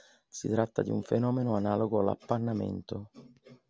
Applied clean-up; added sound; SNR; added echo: none; none; none; none.